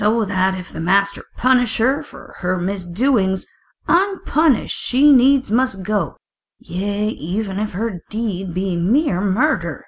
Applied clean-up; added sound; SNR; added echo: none; none; none; none.